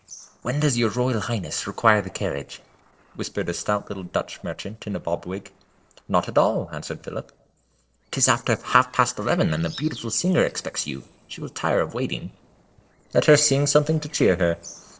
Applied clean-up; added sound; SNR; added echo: neural separator model SepFormer DNS4.